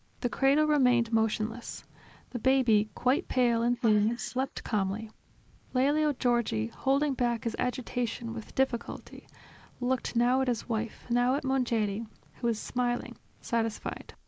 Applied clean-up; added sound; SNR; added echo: neural mask model Resemble Enhance denoiser.